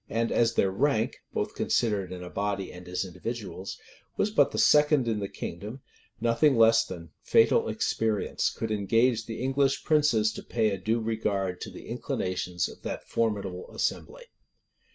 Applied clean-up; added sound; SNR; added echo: none; none; none; none.